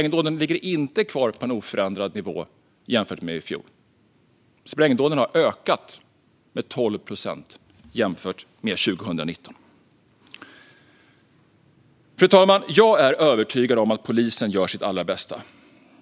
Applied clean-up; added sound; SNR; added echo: none; none; none; none.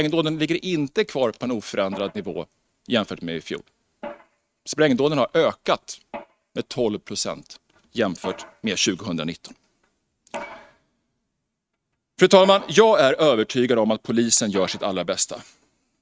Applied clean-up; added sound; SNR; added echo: neural mask model RNNoise.